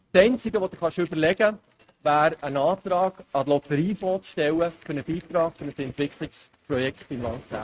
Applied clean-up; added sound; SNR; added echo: neural mask model RNNoise.